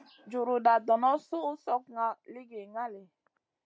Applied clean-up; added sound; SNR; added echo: none; none; none; none.